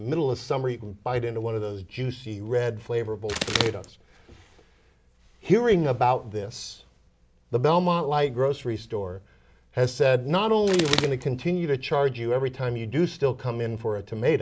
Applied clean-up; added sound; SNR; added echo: none; Bird; 3 dB; none.